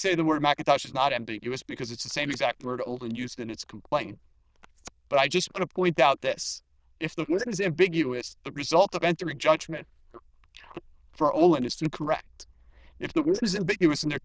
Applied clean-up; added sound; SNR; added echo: neural diffusion model UNIVERSE++.